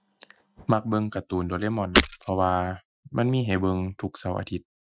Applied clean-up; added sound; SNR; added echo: classical method Wiener filter.